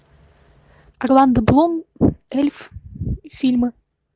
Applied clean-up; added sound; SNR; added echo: none; none; none; none.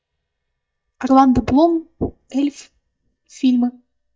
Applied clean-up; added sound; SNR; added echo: neural mask model DeepFilterNet 3.